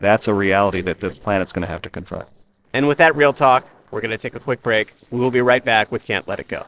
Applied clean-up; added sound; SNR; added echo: neural separator model SepFormer DNS4.